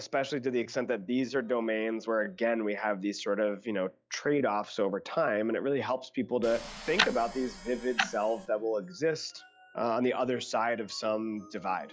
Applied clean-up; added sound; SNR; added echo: classical method log-MMSE.